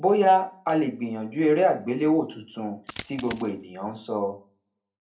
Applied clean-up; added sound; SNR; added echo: none; Coin (dropping); 16 dB; reverberation time 0.3 s.